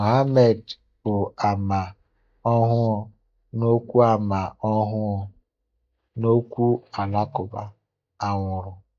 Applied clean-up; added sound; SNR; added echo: neural mask model DeepFilterNet 3.